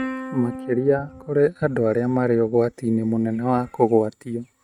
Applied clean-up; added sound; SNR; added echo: neural mask model RNNoise.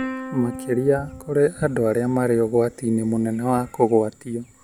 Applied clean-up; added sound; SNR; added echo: none; Plucked string instrument; 16 dB; none.